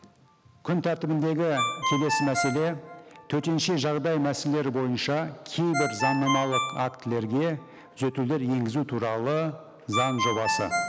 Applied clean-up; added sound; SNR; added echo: none; Ringtone; 6 dB; none.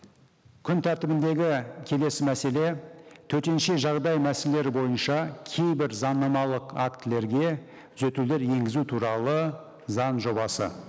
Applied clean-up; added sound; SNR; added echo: none; none; none; none.